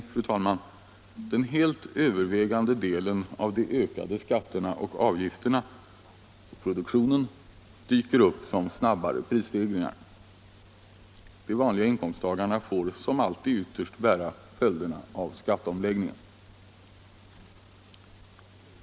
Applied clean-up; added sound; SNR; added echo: none; none; none; none.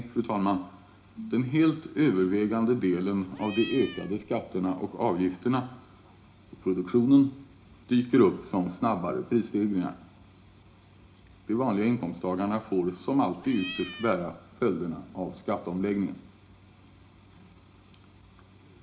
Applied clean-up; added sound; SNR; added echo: none; Cat; 13 dB; reverberation time 0.4 s.